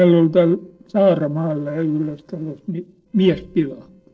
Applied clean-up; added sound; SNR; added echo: neural separator model SepFormer DNS4.